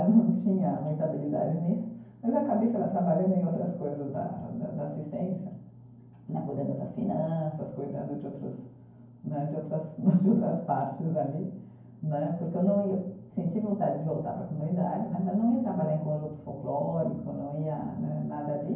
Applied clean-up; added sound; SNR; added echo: none; none; none; reverberation time 0.9 s.